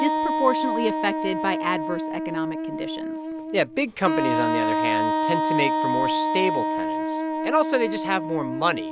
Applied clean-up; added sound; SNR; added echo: none; Wind instrument, woodwind instrument; -2 dB; none.